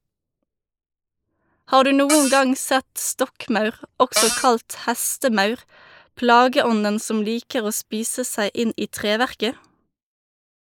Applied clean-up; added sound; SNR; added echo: neural mask model Resemble Enhance denoiser.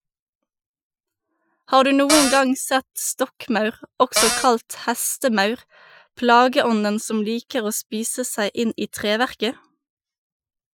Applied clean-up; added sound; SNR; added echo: classical method Wiener filter.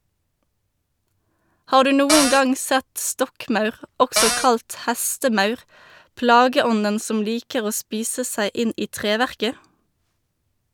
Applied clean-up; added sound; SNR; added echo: none; Cupboard open or close; -2 dB; none.